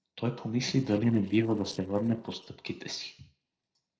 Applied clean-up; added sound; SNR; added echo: neural separator model SepFormer DNS4.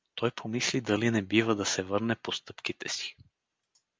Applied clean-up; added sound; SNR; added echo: none; none; none; none.